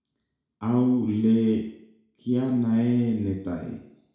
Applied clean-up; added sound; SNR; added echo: none; none; none; reverberation time 0.6 s.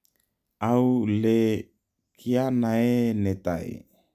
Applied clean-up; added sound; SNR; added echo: none; none; none; none.